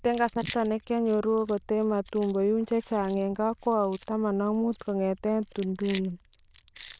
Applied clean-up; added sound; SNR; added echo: neural diffusion model UNIVERSE++.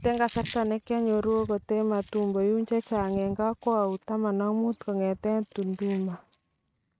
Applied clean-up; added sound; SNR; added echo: neural mask model RNNoise.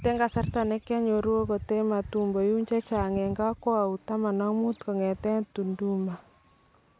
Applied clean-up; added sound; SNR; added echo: none; none; none; none.